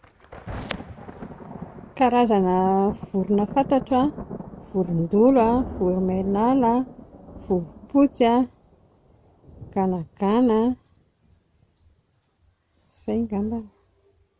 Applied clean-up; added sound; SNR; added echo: none; Thunder; 16 dB; none.